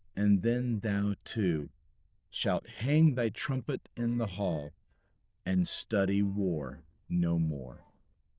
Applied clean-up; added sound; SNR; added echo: neural diffusion model UNIVERSE++.